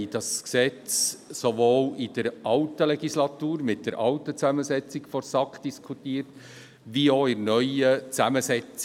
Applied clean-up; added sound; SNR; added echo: none; none; none; none.